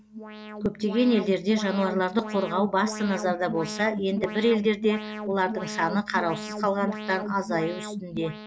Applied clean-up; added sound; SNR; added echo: none; Alarm; 8 dB; none.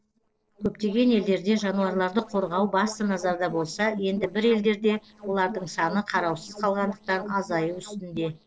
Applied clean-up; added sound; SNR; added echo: neural separator model SepFormer DNS4.